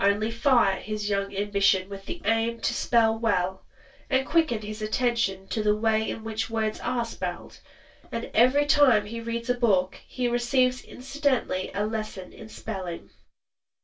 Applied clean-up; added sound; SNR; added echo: none; none; none; reverberation time 0.2 s.